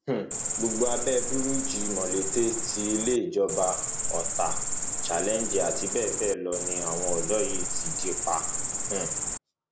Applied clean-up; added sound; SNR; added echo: none; Cricket; -2 dB; none.